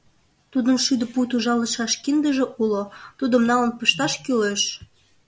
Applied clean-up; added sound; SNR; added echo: none; none; none; none.